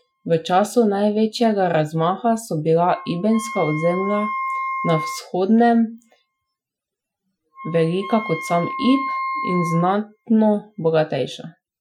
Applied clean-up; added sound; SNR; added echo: classical method Wiener filter.